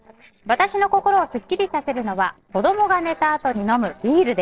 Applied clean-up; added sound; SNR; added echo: neural separator model SepFormer DNS4.